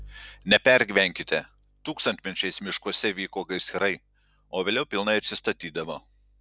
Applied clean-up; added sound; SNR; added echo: none; none; none; none.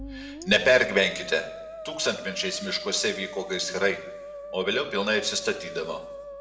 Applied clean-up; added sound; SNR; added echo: none; Musical instrument; 12 dB; reverberation time 0.8 s.